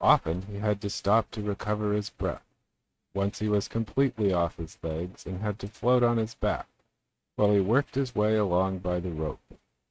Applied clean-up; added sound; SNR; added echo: neural mask model RNNoise.